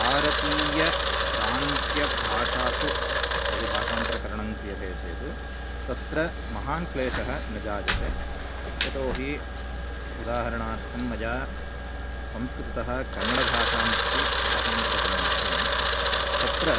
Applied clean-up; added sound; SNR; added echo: none; Camera; -5 dB; none.